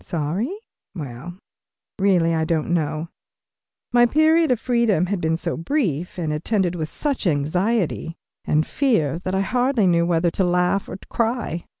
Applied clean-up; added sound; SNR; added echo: none; none; none; none.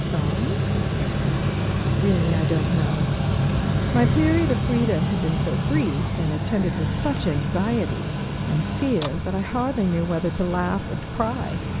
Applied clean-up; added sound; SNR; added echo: none; Mechanical fan; -2 dB; none.